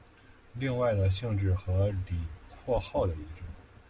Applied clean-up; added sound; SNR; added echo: none; none; none; none.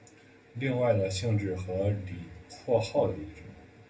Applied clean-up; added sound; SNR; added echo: none; none; none; reverberation time 0.3 s.